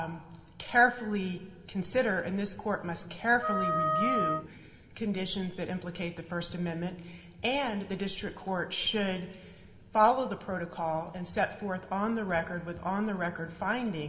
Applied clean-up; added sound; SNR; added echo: none; Wind instrument, woodwind instrument; -1 dB; reverberation time 1.3 s.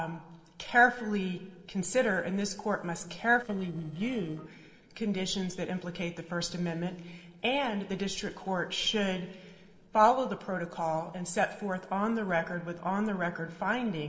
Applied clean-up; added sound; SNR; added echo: neural separator model SepFormer DNS4.